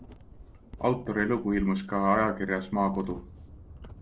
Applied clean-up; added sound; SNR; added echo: none; Thunder + Writing; 16 dB; none.